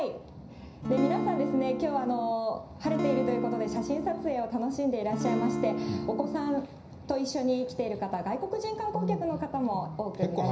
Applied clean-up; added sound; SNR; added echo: none; Acoustic guitar / Strum; 1 dB; reverberation time 0.5 s.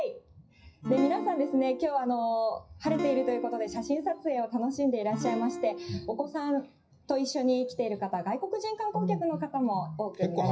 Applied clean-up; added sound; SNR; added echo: classical method WPE with log-MMSE.